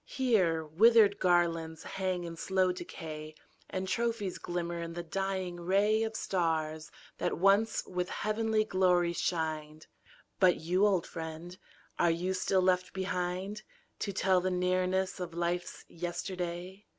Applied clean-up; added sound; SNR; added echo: none; none; none; none.